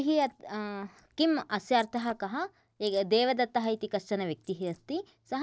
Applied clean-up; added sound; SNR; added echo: neural separator model SepFormer DNS4.